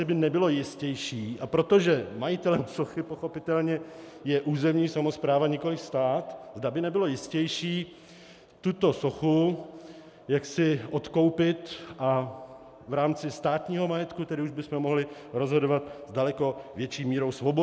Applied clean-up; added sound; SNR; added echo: none; none; none; none.